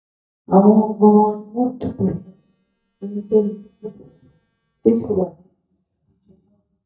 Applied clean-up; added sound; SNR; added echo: neural mask model DeepFilterNet 3.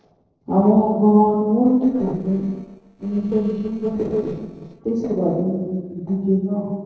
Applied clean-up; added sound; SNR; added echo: neural separator model SepFormer DNS4.